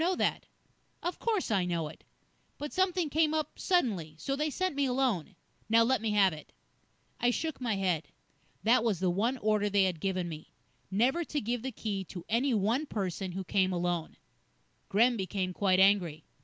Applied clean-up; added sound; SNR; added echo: none; none; none; none.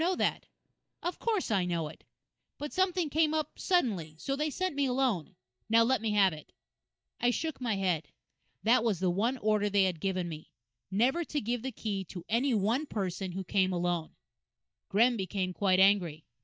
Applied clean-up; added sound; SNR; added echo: neural mask model DeepFilterNet 3.